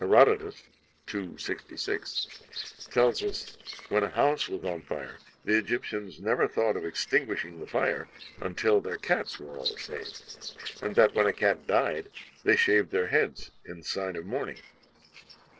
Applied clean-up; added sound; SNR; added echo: neural separator model SepFormer DNS4.